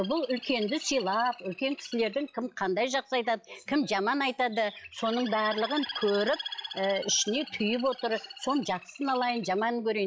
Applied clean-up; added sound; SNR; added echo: classical method log-MMSE.